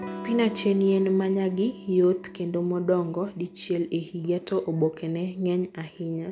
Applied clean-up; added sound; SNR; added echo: none; Electric guitar / Strum; 16 dB; none.